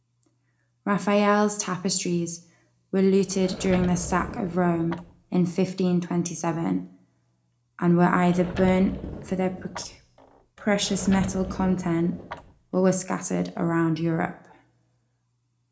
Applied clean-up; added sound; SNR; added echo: none; Sliding door / Wood; 12 dB; reverberation time 0.3 s.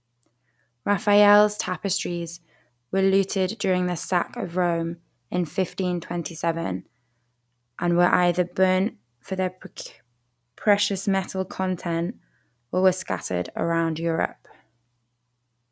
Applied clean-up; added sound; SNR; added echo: none; none; none; none.